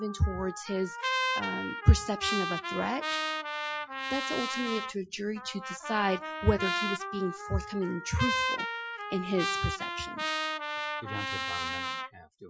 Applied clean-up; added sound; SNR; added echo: classical method Wiener filter.